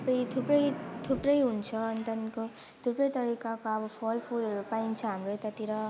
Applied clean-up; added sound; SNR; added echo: none; Whoosh, swoosh, swish; 19 dB; none.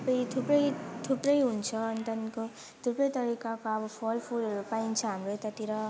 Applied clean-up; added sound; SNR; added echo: none; none; none; none.